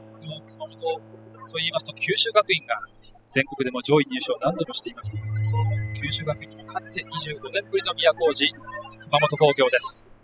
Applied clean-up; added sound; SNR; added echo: classical method spectral subtraction.